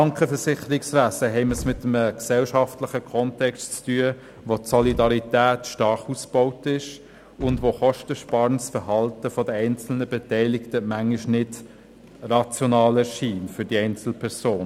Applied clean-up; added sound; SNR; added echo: none; Explosion; 15 dB; none.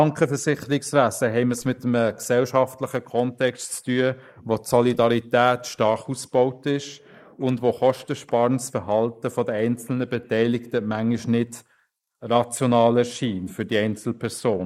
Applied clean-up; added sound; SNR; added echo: neural mask model Resemble Enhance denoiser.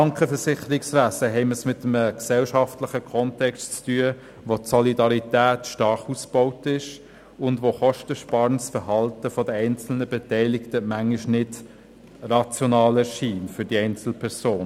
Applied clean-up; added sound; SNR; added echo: none; none; none; none.